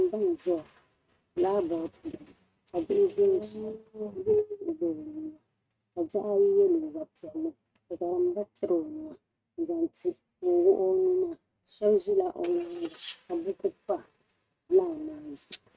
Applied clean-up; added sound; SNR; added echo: neural mask model RNNoise.